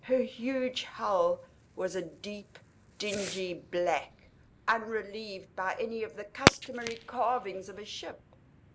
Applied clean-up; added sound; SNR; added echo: none; Fireworks; 4 dB; none.